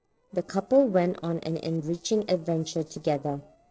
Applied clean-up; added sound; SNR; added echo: neural separator model SepFormer DNS4.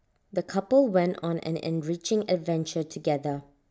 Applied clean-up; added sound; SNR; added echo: none; none; none; none.